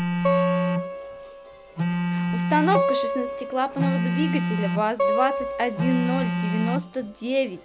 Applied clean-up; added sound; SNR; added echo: none; Acoustic guitar + Telephone; -3 dB; none.